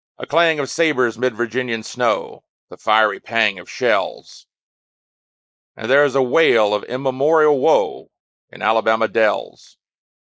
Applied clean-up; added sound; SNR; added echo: neural mask model Resemble Enhance denoiser.